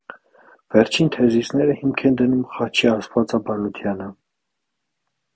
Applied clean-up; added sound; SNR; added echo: none; none; none; none.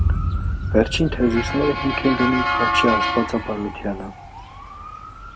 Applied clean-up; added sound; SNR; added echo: none; Motor vehicle (road) / Siren + Boom; 1 dB; none.